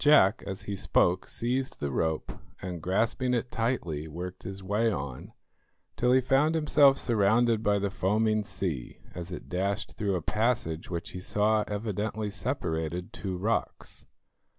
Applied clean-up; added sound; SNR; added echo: none; none; none; none.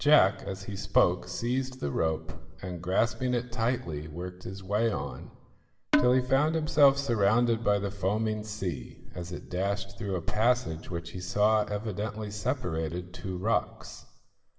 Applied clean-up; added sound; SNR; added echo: none; Percussion; 2 dB; reverberation time 1.0 s.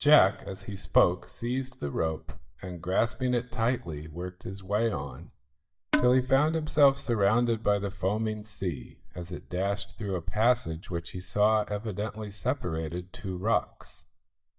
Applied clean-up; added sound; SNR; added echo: neural mask model DeepFilterNet 3.